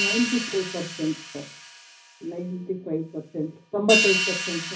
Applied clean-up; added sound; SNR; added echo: none; Hi-hat; 2 dB; reverberation time 0.5 s.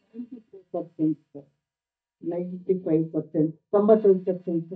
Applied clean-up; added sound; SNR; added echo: neural mask model DeepFilterNet 3.